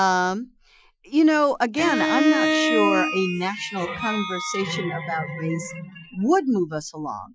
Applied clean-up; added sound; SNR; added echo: classical method Wiener filter.